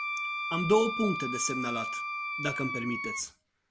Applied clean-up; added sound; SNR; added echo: none; Wind instrument, woodwind instrument; 3 dB; none.